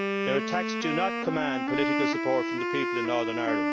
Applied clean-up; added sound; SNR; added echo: none; Wind instrument, woodwind instrument; -2 dB; none.